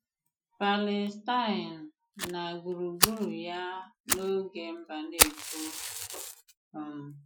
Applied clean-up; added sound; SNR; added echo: classical method Wiener filter.